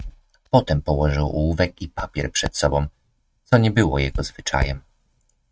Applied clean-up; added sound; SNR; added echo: neural mask model RNNoise.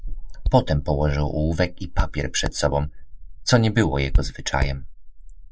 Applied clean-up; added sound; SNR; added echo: neural mask model Resemble Enhance denoiser.